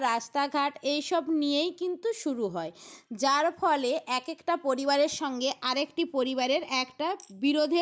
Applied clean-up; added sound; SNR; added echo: none; none; none; none.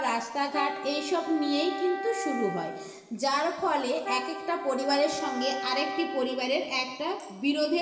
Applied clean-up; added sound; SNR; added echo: none; Wind instrument, woodwind instrument; 8 dB; reverberation time 1.3 s.